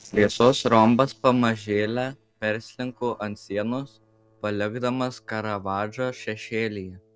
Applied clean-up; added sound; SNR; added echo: neural separator model SepFormer DNS4.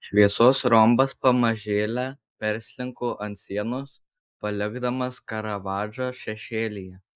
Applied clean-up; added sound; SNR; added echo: neural mask model Resemble Enhance denoiser.